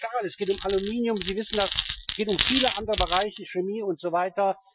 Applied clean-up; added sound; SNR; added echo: classical method Wiener filter.